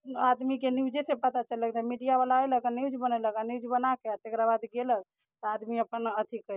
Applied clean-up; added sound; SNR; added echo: none; none; none; none.